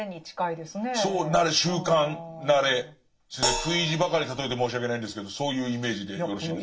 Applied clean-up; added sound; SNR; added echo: none; Crash cymbal; 11 dB; reverberation time 0.2 s.